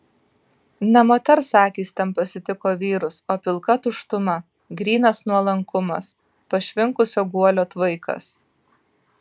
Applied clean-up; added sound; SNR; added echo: none; none; none; none.